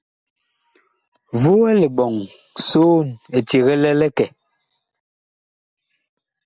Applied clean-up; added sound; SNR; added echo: none; none; none; none.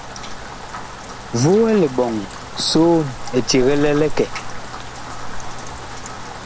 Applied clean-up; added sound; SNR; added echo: none; Rain; 7 dB; none.